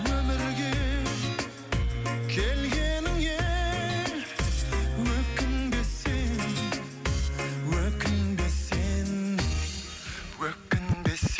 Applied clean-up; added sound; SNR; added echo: none; Tambourine; 20 dB; none.